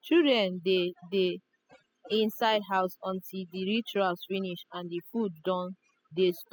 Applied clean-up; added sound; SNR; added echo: classical method spectral subtraction.